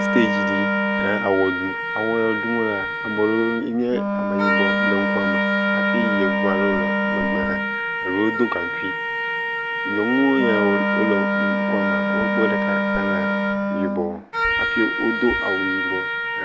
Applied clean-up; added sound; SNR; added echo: none; Trumpet + Wind instrument, woodwind instrument; -3 dB; none.